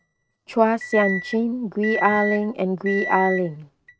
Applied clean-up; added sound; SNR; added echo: neural mask model RNNoise.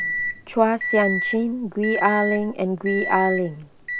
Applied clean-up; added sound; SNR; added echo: none; Microwave oven; 6 dB; none.